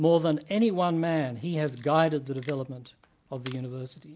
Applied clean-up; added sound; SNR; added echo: none; Camera; 19 dB; none.